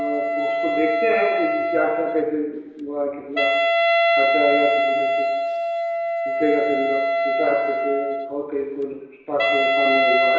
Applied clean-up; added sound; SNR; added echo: none; Wind instrument, woodwind instrument; -5 dB; reverberation time 1.0 s.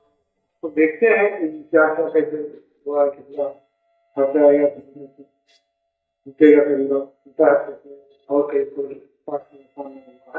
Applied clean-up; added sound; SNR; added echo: neural mask model DeepFilterNet 3.